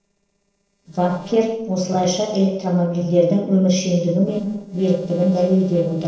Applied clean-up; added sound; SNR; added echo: neural separator model SepFormer DNS4.